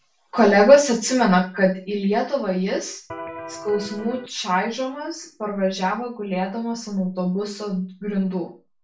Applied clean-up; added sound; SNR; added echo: none; Electric guitar; 13 dB; reverberation time 0.3 s.